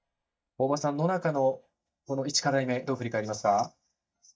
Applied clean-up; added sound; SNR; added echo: neural mask model DeepFilterNet 3.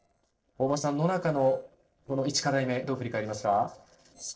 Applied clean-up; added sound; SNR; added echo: neural separator model SepFormer DNS4.